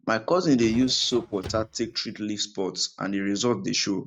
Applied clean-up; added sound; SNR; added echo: neural mask model RNNoise.